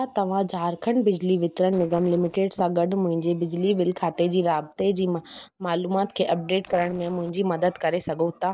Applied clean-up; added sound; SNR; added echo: neural separator model SepFormer DNS4.